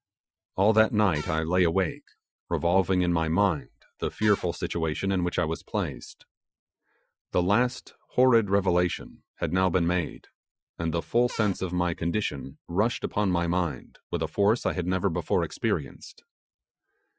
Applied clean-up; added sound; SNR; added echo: classical method Wiener filter.